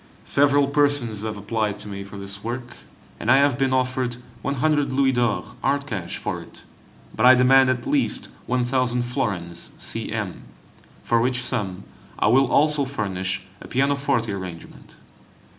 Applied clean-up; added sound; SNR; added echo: none; none; none; none.